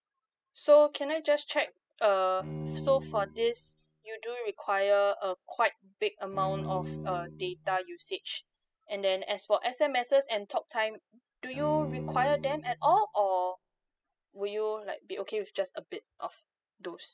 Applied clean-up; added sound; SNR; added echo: classical method spectral subtraction.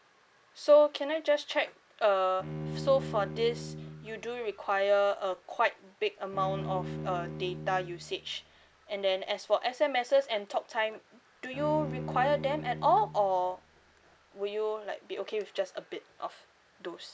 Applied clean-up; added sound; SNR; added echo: none; Bowed string instrument; 11 dB; none.